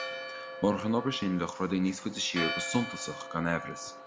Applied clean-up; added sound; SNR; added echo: none; Church bell; 8 dB; none.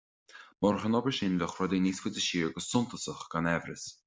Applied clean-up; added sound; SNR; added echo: none; none; none; none.